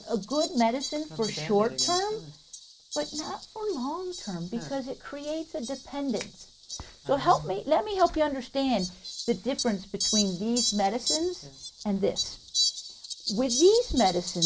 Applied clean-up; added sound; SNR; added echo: none; Fowl; 7 dB; none.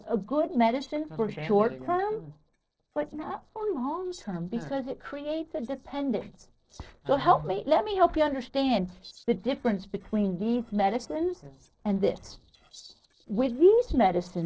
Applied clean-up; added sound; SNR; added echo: neural separator model SepFormer DNS4.